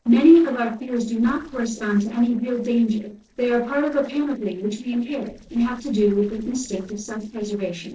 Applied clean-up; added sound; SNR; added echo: neural separator model SepFormer DNS4.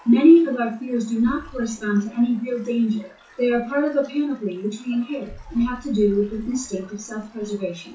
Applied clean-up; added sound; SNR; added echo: classical method WPE with log-MMSE.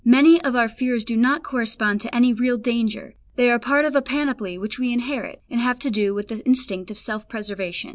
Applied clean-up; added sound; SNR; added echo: none; none; none; none.